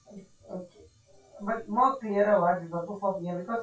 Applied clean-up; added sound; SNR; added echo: classical method WPE with log-MMSE.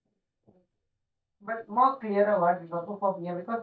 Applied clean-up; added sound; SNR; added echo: neural mask model DeepFilterNet 3.